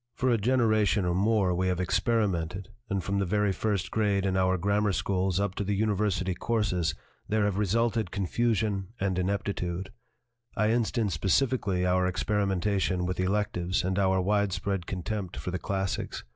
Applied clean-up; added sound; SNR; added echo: none; none; none; none.